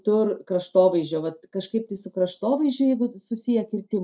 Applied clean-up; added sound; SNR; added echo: none; none; none; none.